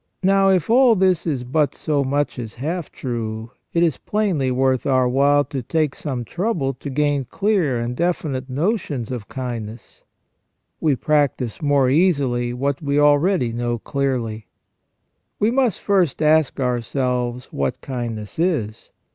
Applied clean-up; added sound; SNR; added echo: none; none; none; none.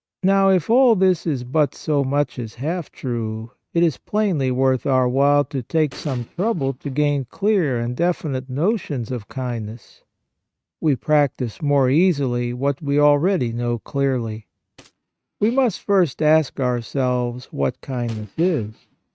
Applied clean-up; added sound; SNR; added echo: neural mask model RNNoise.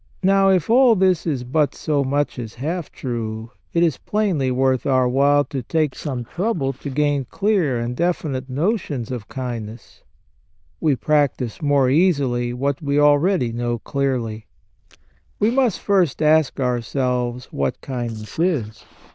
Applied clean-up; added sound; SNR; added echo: neural diffusion model UNIVERSE++.